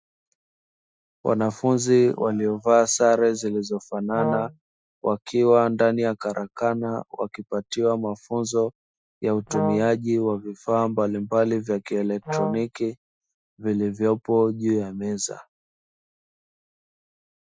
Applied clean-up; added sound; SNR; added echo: classical method Wiener filter.